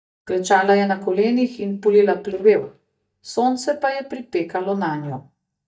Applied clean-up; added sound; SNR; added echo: neural mask model DeepFilterNet 3.